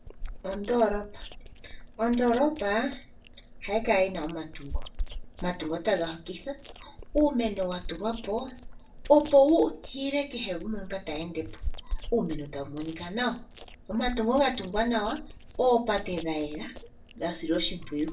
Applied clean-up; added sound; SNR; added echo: none; Chewing, mastication; 10 dB; reverberation time 0.3 s.